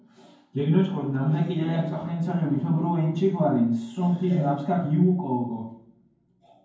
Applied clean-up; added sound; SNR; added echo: none; none; none; reverberation time 0.9 s.